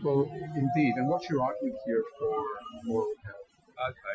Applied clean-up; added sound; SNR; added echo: classical method Wiener filter.